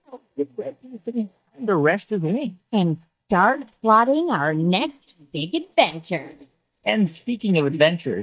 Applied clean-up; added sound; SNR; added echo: neural mask model DeepFilterNet 3.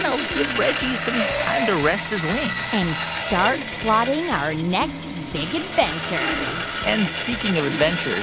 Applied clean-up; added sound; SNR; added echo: none; Sawing; 3 dB; none.